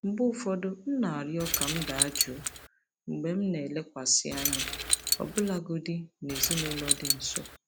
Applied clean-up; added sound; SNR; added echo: none; Keys jangling; -1 dB; none.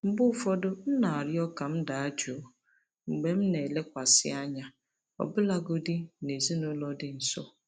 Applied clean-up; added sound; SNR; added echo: none; none; none; none.